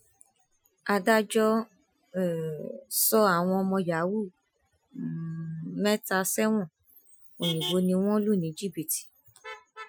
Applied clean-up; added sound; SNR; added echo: classical method Wiener filter.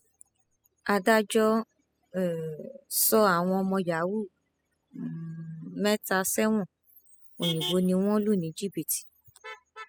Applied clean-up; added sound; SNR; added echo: classical method spectral subtraction.